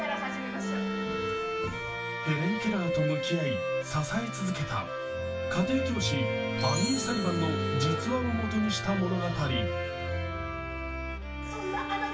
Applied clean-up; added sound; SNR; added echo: none; Bowed string instrument; 5 dB; reverberation time 0.2 s.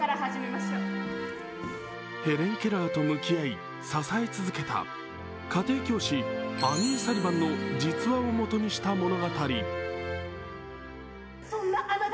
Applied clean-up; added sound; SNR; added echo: none; none; none; none.